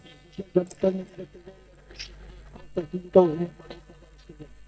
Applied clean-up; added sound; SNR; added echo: neural mask model DeepFilterNet 3.